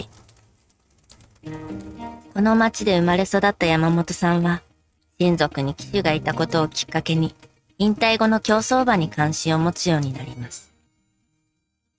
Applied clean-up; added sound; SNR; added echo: neural mask model RNNoise.